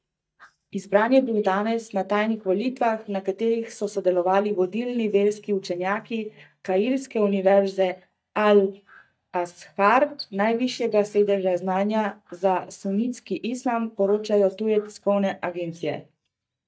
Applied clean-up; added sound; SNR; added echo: neural mask model DeepFilterNet 3.